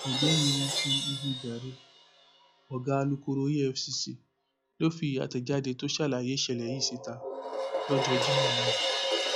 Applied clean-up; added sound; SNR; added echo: classical method log-MMSE.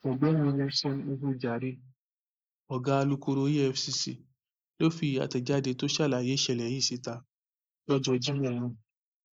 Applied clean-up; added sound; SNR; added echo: neural mask model Resemble Enhance denoiser.